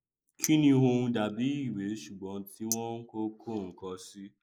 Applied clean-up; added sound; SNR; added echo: neural mask model Resemble Enhance denoiser.